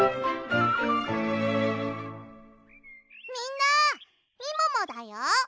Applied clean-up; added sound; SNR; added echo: none; none; none; none.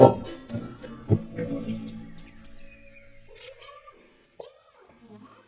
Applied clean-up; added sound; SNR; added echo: neural mask model DeepFilterNet 3.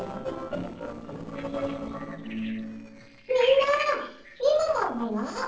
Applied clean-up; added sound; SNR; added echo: neural separator model SepFormer DNS4.